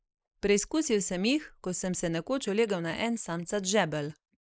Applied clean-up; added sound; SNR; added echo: neural mask model Resemble Enhance denoiser.